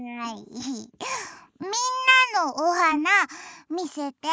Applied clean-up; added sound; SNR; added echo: neural mask model Resemble Enhance denoiser.